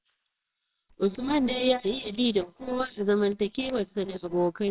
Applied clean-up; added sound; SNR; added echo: neural separator model SepFormer WHAMR!.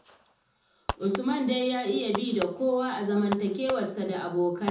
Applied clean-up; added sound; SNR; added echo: none; Fireworks; 12 dB; reverberation time 0.5 s.